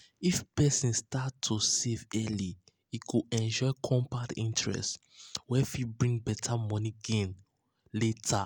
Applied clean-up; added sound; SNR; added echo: none; none; none; none.